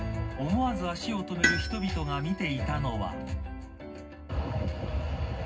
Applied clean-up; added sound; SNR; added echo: none; Tools; 5 dB; reverberation time 0.4 s.